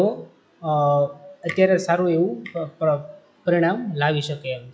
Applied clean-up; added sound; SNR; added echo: classical method log-MMSE.